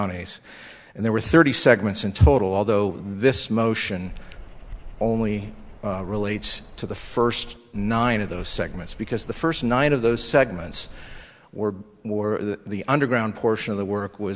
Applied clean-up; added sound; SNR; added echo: none; Bird vocalization, bird call, bird song; 15 dB; none.